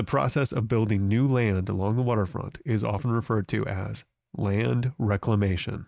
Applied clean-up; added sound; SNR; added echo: none; none; none; none.